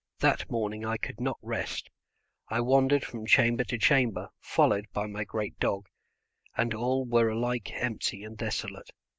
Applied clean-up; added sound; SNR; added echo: none; none; none; none.